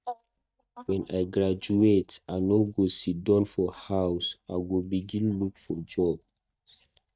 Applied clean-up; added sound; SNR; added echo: neural mask model DeepFilterNet 3.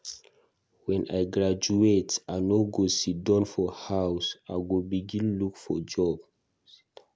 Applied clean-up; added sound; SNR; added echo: none; none; none; none.